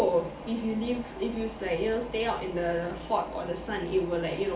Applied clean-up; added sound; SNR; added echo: none; none; none; reverberation time 0.4 s.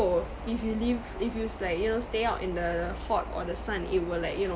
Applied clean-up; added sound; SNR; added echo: none; none; none; none.